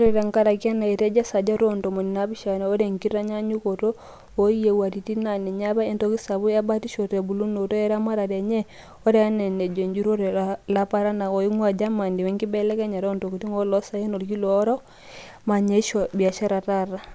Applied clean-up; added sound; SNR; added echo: none; none; none; none.